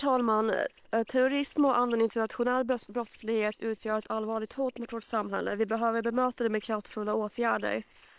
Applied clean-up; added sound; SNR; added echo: neural separator model SepFormer WHAM!.